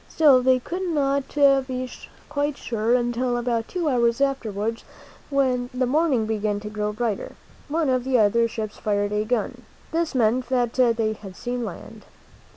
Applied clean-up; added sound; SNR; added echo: none; none; none; none.